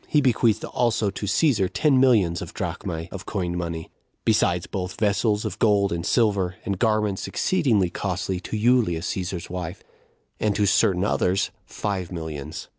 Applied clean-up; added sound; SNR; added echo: none; none; none; none.